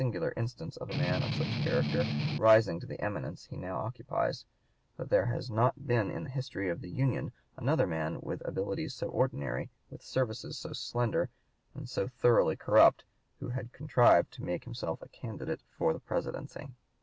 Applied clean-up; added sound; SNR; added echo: none; Strum; 0 dB; none.